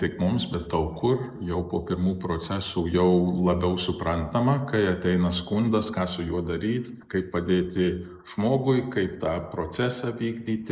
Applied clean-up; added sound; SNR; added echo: neural mask model Resemble Enhance denoiser.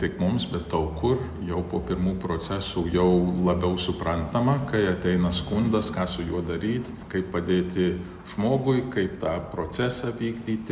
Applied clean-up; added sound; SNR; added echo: none; none; none; none.